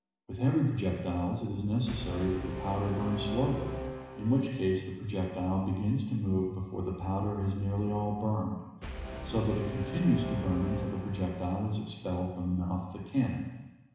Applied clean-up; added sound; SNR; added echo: none; Brass instrument; 11 dB; reverberation time 1.0 s.